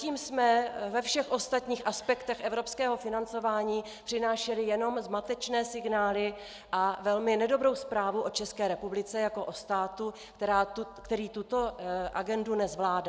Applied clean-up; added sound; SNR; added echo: none; none; none; none.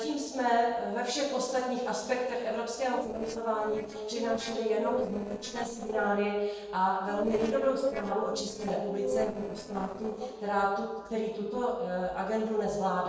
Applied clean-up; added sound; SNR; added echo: neural separator model SepFormer DNS4.